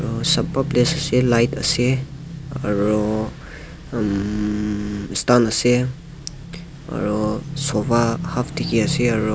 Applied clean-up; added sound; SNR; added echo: none; Motorcycle / Engine; 9 dB; none.